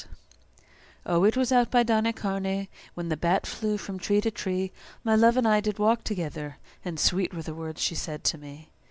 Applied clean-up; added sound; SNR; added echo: none; none; none; none.